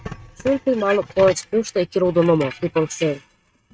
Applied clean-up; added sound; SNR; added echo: neural mask model RNNoise.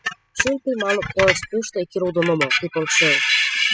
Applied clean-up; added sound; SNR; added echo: classical method spectral subtraction.